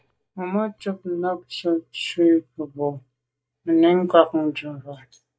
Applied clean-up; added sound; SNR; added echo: neural mask model DeepFilterNet 3.